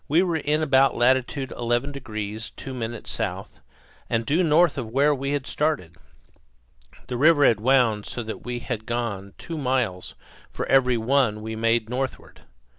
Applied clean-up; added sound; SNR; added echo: none; none; none; none.